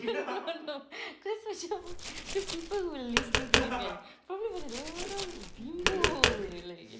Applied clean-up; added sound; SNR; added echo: none; Tap; -3 dB; none.